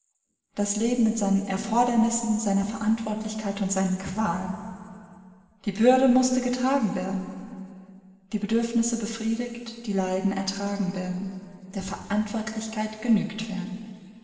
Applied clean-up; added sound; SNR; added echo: none; none; none; reverberation time 2.6 s.